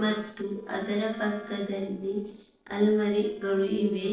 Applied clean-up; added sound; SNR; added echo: neural separator model SepFormer DNS4.